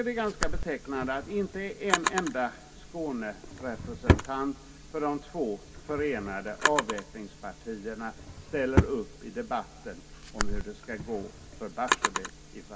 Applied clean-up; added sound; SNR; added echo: none; Drawer open or close; -1 dB; reverberation time 1.9 s.